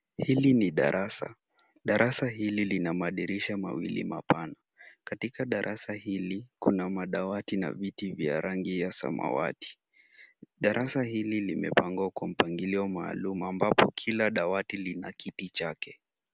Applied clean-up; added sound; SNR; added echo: none; none; none; none.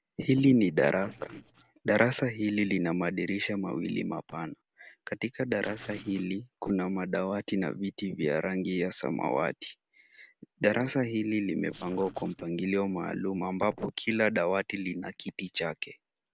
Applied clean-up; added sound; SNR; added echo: neural separator model SepFormer DNS4.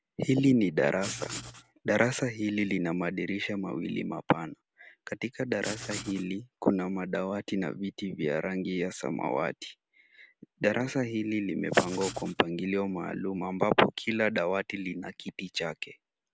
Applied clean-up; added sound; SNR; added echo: none; Writing; 11 dB; none.